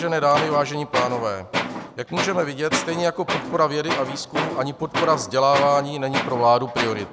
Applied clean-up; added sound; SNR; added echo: none; Tools; 6 dB; none.